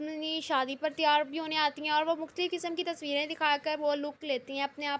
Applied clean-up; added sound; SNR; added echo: none; none; none; none.